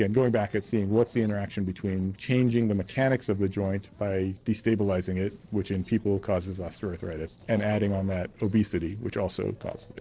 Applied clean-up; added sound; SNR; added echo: neural separator model SepFormer DNS4.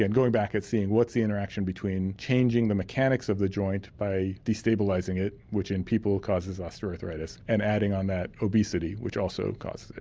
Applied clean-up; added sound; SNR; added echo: none; none; none; none.